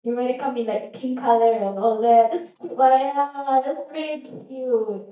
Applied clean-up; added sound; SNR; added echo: neural mask model DeepFilterNet 3.